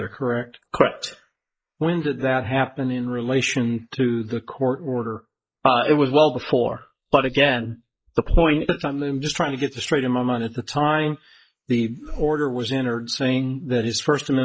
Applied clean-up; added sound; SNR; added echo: neural mask model Resemble Enhance denoiser.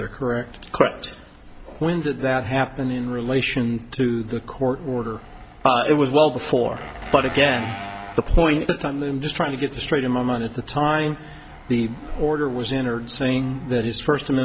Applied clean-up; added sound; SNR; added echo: none; Engine; 19 dB; none.